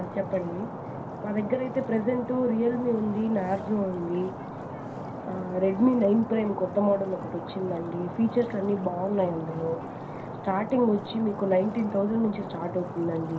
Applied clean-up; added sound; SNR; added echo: none; Stream; 9 dB; reverberation time 0.3 s.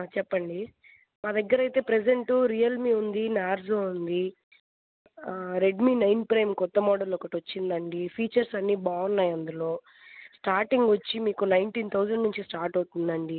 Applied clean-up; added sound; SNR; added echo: none; none; none; none.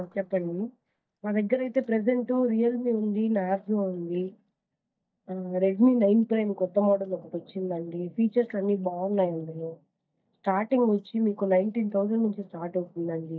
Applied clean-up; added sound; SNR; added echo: neural mask model DeepFilterNet 3.